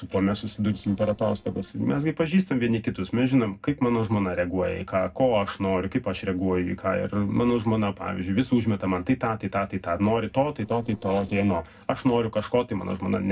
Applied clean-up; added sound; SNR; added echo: neural separator model SepFormer DNS4.